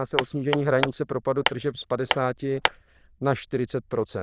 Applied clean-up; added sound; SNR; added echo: neural diffusion model UNIVERSE++.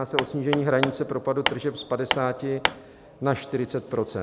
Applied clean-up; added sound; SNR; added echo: none; Hammer; 4 dB; none.